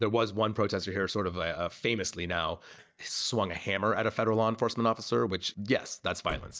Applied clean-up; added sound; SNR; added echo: neural mask model DeepFilterNet 3.